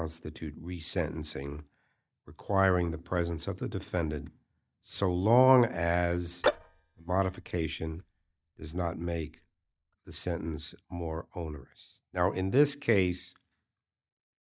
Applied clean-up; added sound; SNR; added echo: neural mask model DeepFilterNet 3.